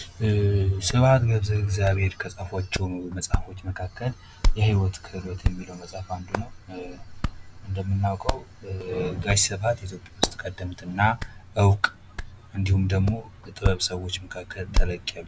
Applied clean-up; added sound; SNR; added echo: none; Hands; 5 dB; none.